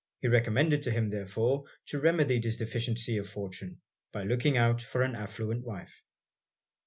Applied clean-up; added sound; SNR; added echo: none; none; none; none.